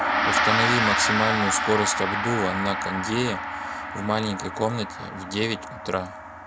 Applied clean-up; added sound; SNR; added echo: none; Gong; -1 dB; none.